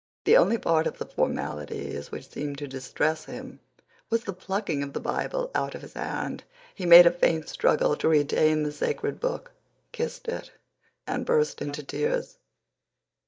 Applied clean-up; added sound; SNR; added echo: neural mask model DeepFilterNet 3.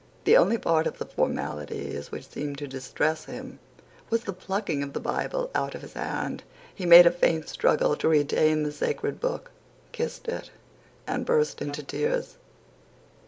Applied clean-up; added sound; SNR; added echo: none; Wind instrument, woodwind instrument; 19 dB; none.